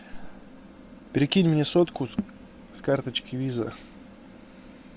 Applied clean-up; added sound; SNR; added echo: none; none; none; none.